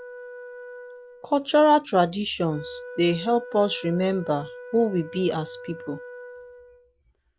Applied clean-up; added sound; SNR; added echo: none; Wind instrument, woodwind instrument; 16 dB; none.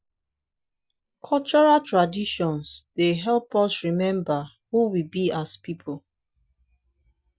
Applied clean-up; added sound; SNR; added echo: none; none; none; none.